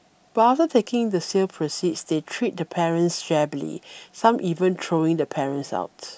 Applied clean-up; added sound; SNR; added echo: none; none; none; none.